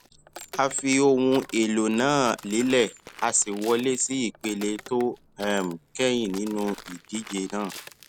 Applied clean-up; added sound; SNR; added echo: none; Walk, footsteps; 19 dB; none.